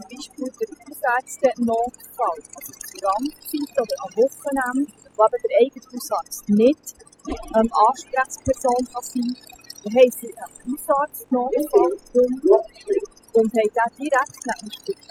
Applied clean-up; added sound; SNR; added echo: classical method spectral subtraction.